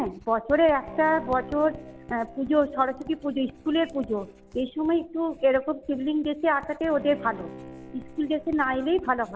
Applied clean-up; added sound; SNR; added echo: none; Bowed string instrument + Writing; 18 dB; none.